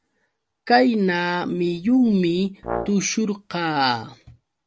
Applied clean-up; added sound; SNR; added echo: none; Brass instrument; 12 dB; none.